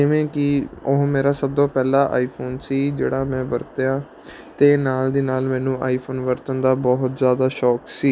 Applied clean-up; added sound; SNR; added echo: none; none; none; none.